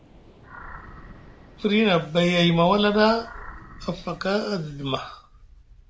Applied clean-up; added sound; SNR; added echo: none; Waves, surf + Animal; 20 dB; none.